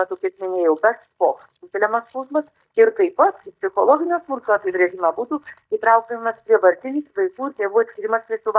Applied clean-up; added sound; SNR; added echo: neural mask model DeepFilterNet 3.